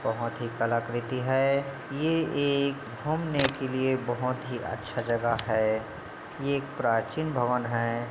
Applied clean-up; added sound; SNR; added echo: none; Camera; 13 dB; none.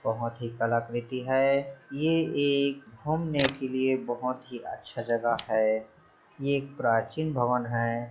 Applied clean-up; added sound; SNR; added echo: classical method log-MMSE.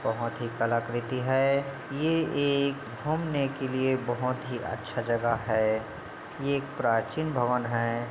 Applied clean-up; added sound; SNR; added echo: none; none; none; none.